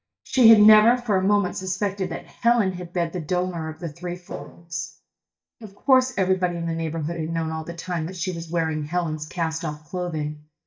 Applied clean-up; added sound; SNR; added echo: neural mask model DeepFilterNet 3.